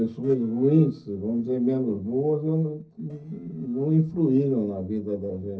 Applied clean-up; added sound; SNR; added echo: neural separator model SepFormer DNS4.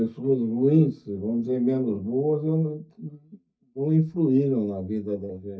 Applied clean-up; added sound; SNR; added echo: neural mask model DeepFilterNet 3.